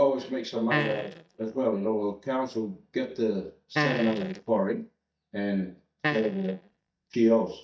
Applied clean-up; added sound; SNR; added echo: neural mask model DeepFilterNet 3.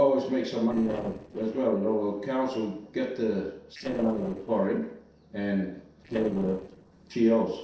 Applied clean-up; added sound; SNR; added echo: neural separator model SepFormer DNS4.